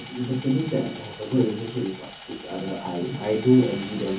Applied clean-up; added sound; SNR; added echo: none; Sawing; 17 dB; reverberation time 0.3 s.